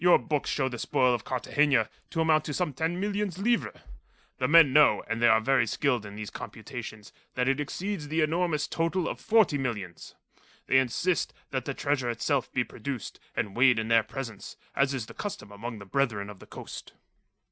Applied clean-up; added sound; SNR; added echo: none; none; none; none.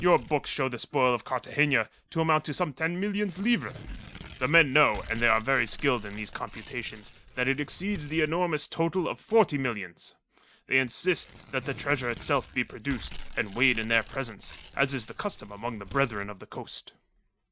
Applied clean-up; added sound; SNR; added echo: none; Tearing; 16 dB; none.